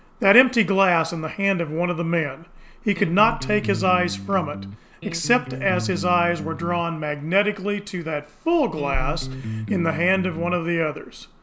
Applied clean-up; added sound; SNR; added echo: none; Electric guitar; 9 dB; none.